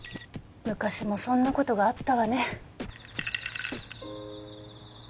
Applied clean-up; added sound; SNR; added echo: none; Scratching (performance technique); 15 dB; none.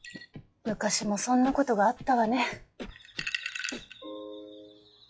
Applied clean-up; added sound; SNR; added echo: classical method log-MMSE.